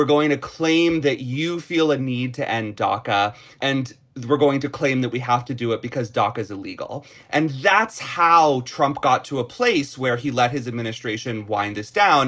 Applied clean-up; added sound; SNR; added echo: none; none; none; none.